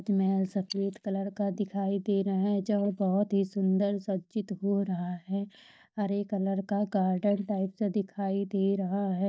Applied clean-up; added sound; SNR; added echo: neural mask model DeepFilterNet 3.